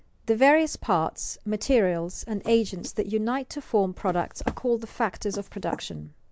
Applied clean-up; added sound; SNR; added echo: neural mask model Resemble Enhance denoiser.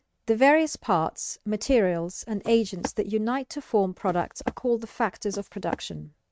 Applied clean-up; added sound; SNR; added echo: neural mask model RNNoise.